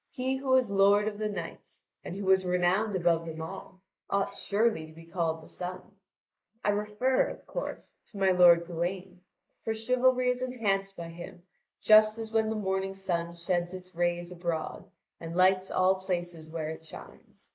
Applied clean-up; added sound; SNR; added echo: neural mask model Resemble Enhance denoiser.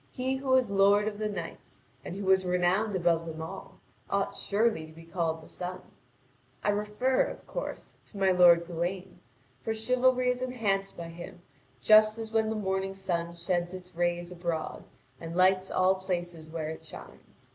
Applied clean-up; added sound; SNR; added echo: none; none; none; none.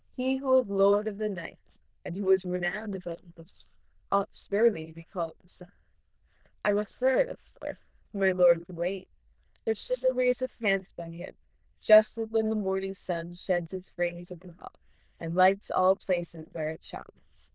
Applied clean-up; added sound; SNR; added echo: neural diffusion model UNIVERSE++.